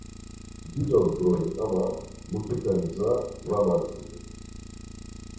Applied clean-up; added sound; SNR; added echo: none; Idling; 14 dB; reverberation time 0.6 s.